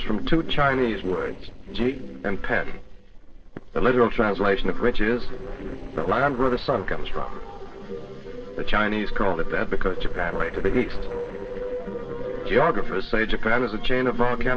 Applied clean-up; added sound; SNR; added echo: neural separator model SepFormer DNS4.